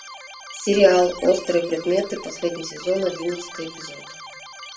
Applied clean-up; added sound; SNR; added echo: none; Keyboard (musical); 16 dB; reverberation time 0.2 s.